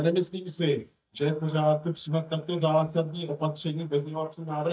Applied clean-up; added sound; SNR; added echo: neural mask model DeepFilterNet 3.